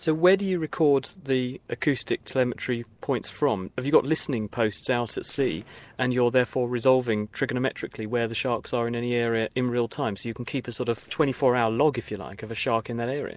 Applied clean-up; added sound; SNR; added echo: neural separator model SepFormer DNS4.